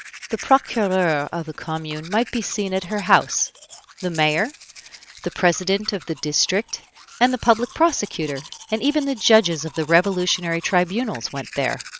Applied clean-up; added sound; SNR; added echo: none; Domestic sounds, home sounds; 19 dB; none.